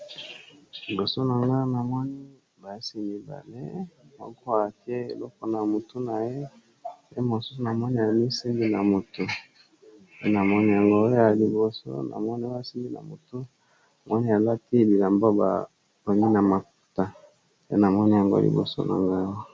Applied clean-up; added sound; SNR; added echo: none; none; none; none.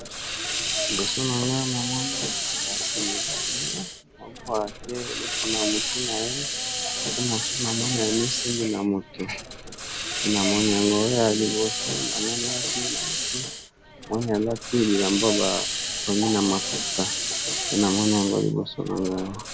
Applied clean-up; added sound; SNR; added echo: none; Hiss; 1 dB; none.